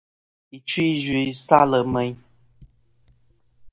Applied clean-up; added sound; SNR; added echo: neural mask model DeepFilterNet 3.